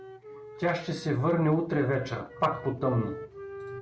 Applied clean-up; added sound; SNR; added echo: none; Wind instrument, woodwind instrument; 15 dB; none.